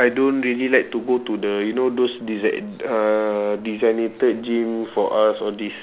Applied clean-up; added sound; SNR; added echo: none; none; none; none.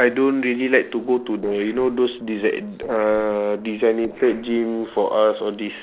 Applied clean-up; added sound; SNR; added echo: neural separator model SepFormer DNS4.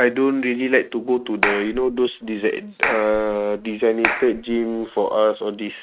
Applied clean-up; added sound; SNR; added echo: neural mask model RNNoise.